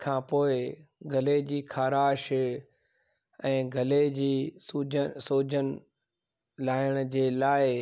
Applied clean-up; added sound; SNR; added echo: none; none; none; none.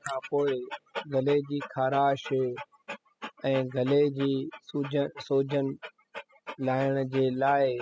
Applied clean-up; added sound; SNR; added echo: classical method spectral subtraction.